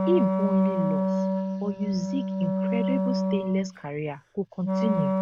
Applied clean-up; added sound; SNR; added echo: none; Wind instrument, woodwind instrument; -3 dB; none.